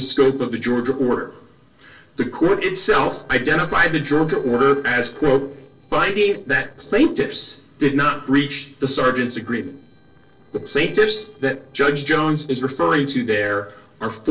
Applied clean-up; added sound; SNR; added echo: neural separator model SepFormer DNS4.